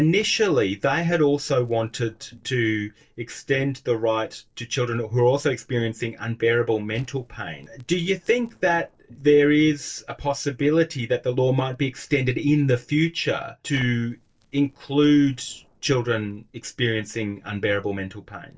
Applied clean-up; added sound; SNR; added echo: neural separator model SepFormer DNS4.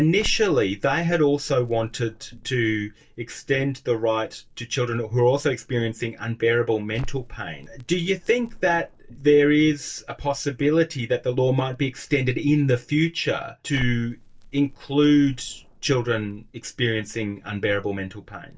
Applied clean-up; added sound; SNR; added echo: none; Crackle; 17 dB; reverberation time 0.1 s.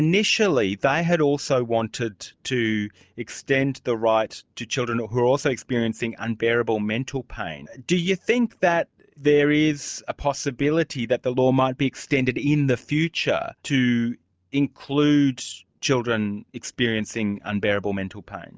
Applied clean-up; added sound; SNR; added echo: none; none; none; none.